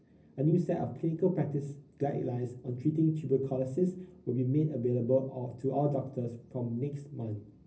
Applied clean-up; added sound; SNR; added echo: none; none; none; reverberation time 0.4 s.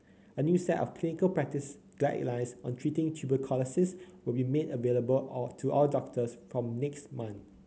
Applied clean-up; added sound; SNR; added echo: none; none; none; none.